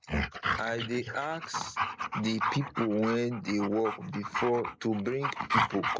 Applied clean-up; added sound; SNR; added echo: neural mask model Resemble Enhance denoiser.